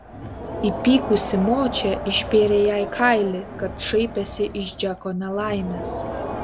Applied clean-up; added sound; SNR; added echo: none; Crowd; 9 dB; none.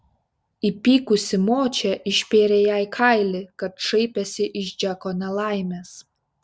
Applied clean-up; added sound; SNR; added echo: none; none; none; none.